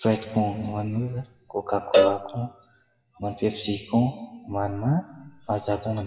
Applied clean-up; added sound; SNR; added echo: classical method WPE with log-MMSE.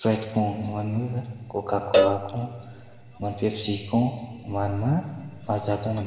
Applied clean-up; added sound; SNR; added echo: none; Cowbell; 0 dB; reverberation time 2.8 s.